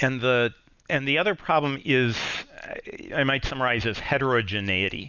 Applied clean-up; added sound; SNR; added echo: none; none; none; none.